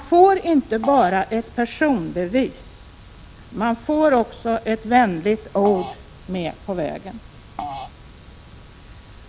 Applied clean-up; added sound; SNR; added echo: none; Fart; 16 dB; none.